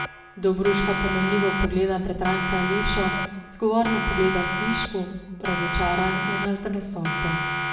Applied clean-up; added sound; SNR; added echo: none; Siren; 3 dB; reverberation time 1.1 s.